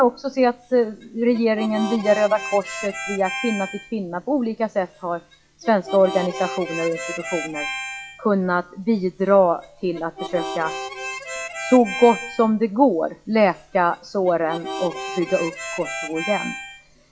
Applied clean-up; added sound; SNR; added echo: classical method log-MMSE.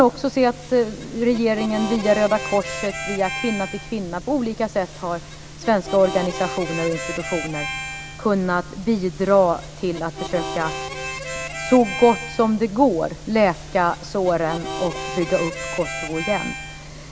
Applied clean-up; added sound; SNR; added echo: none; Harmonica; 11 dB; none.